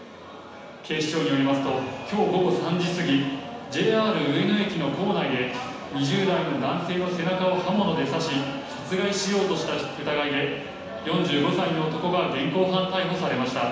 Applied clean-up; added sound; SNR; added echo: none; none; none; reverberation time 1.1 s.